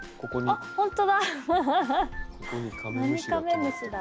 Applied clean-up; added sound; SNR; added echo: none; Breathing; 19 dB; none.